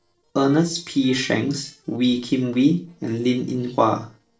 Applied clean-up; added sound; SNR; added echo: neural separator model SepFormer DNS4.